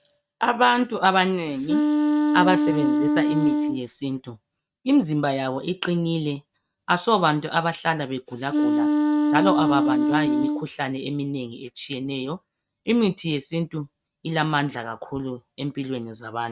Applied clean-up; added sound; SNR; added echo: neural mask model RNNoise.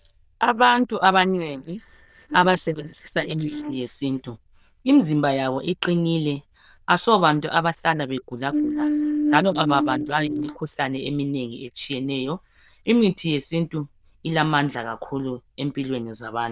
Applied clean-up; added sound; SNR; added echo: neural diffusion model UNIVERSE++.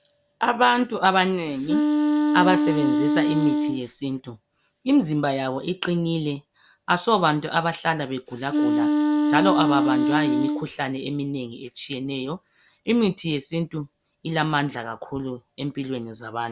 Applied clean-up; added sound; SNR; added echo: none; Wind instrument, woodwind instrument; -3 dB; none.